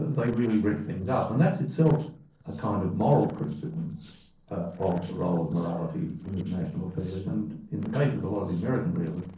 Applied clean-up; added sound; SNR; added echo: neural separator model SepFormer DNS4.